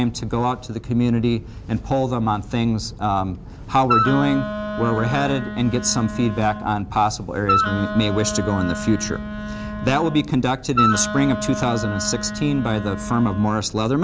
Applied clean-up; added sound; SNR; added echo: none; Wind instrument, woodwind instrument; 5 dB; none.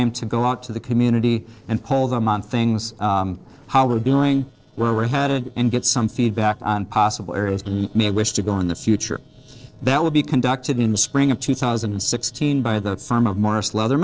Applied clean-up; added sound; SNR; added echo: neural separator model SepFormer DNS4.